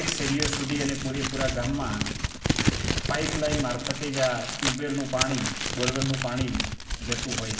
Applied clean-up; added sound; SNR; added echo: none; Crumpling, crinkling; 0 dB; reverberation time 0.4 s.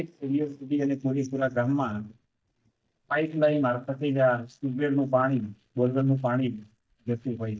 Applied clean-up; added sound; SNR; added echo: neural mask model DeepFilterNet 3.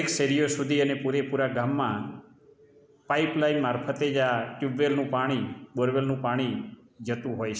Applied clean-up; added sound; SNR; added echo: none; none; none; none.